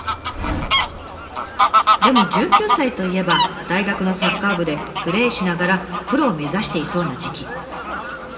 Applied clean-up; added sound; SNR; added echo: none; Fowl; 0 dB; reverberation time 2.2 s.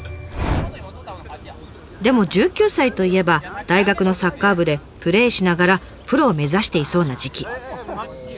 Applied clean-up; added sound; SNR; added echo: none; none; none; none.